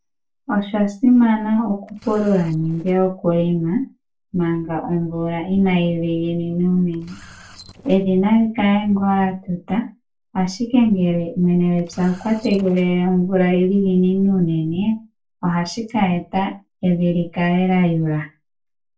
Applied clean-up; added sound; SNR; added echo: neural separator model SepFormer DNS4.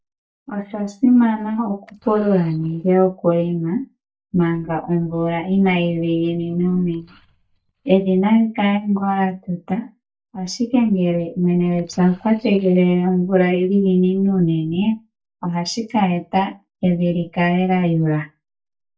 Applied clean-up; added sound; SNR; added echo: neural mask model DeepFilterNet 3.